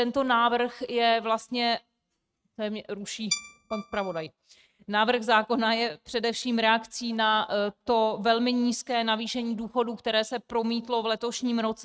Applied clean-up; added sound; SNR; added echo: neural mask model RNNoise.